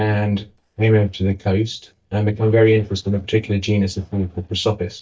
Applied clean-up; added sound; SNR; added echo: neural mask model DeepFilterNet 3.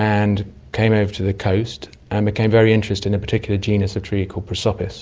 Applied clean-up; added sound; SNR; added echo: none; none; none; none.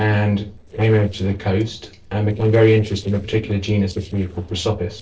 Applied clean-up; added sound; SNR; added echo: neural separator model SepFormer DNS4.